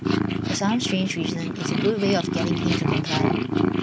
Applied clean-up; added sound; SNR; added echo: none; Purr; -3 dB; none.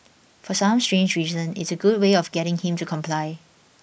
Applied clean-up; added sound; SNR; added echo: none; none; none; none.